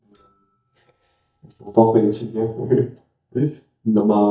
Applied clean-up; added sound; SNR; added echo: neural mask model DeepFilterNet 3.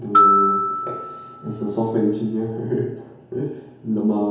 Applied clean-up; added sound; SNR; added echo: none; Glockenspiel; -3 dB; reverberation time 1.0 s.